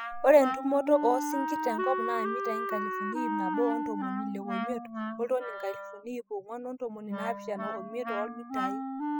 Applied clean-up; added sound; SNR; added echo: classical method spectral subtraction.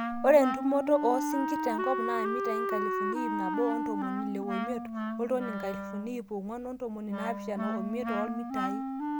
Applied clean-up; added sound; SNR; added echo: none; Wind instrument, woodwind instrument; 2 dB; none.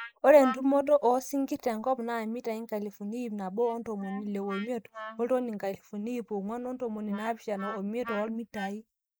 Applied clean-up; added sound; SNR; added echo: neural mask model Resemble Enhance denoiser.